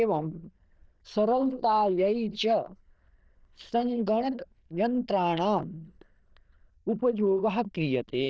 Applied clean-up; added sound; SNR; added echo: neural diffusion model UNIVERSE++.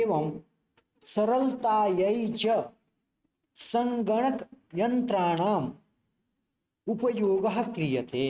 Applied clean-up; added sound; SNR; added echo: neural mask model RNNoise.